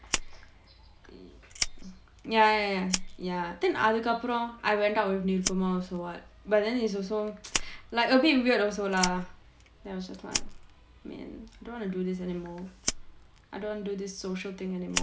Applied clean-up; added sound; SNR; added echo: none; Fire; 9 dB; none.